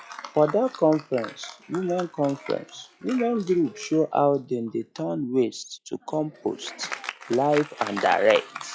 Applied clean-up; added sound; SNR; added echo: classical method log-MMSE.